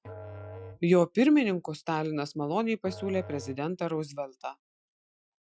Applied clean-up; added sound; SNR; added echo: classical method Wiener filter.